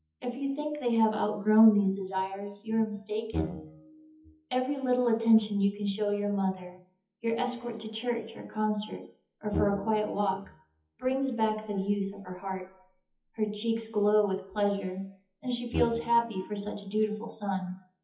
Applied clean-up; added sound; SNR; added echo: classical method WPE with log-MMSE.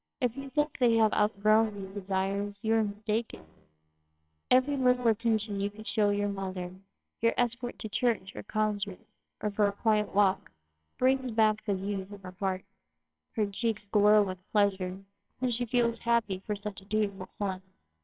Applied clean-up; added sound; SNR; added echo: neural separator model SepFormer WHAMR!.